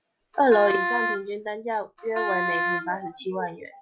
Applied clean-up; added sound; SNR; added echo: none; Wind instrument, woodwind instrument; 2 dB; none.